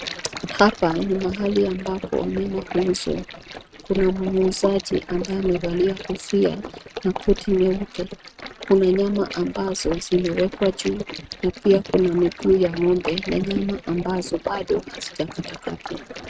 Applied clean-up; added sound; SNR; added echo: neural mask model RNNoise.